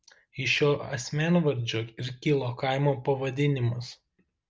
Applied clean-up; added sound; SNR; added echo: none; none; none; none.